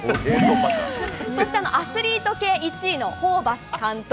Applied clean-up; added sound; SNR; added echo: none; Toilet flush / Liquid; 7 dB; none.